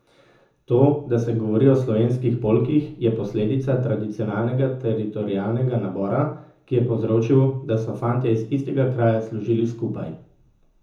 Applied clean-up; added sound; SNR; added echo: none; none; none; reverberation time 0.6 s.